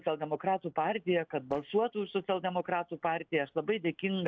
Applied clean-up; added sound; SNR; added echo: neural separator model SepFormer DNS4.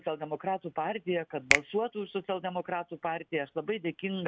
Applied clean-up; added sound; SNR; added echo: none; Finger snapping; 1 dB; none.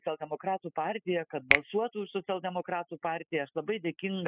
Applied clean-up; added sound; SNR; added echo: classical method spectral subtraction.